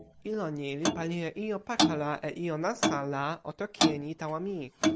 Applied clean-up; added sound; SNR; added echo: none; Clock; -1 dB; none.